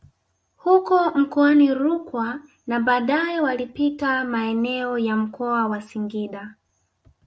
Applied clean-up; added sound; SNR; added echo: none; none; none; none.